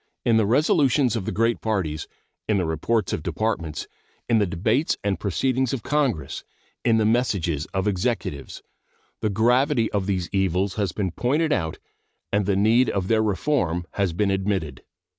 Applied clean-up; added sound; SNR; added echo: none; none; none; none.